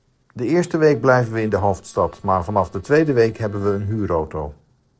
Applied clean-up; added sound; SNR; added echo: neural separator model SepFormer DNS4.